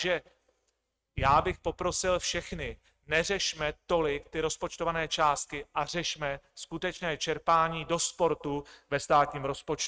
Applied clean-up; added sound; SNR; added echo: neural mask model RNNoise.